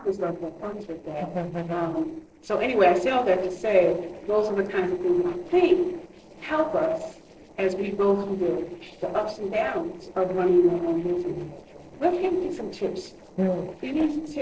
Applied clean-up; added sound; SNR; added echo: neural separator model SepFormer DNS4.